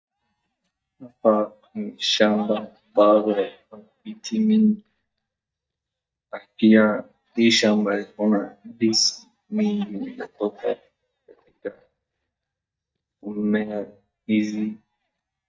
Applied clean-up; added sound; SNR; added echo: neural mask model DeepFilterNet 3.